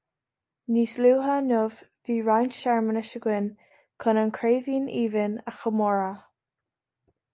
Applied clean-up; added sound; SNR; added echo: none; none; none; none.